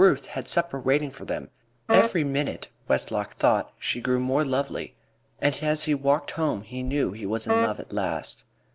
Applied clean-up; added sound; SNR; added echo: none; Wind instrument, woodwind instrument; 2 dB; none.